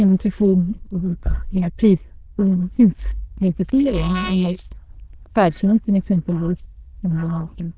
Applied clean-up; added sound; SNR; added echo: neural diffusion model UNIVERSE++.